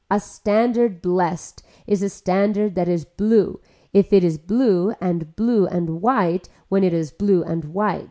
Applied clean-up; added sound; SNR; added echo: none; none; none; none.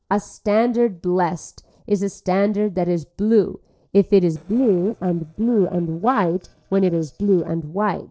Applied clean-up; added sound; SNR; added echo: neural separator model SepFormer DNS4.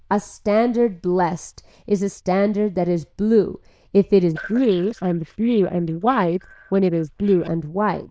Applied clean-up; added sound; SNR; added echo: neural diffusion model UNIVERSE++.